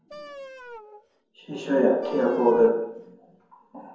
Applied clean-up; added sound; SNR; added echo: none; Wind instrument, woodwind instrument; 19 dB; reverberation time 0.9 s.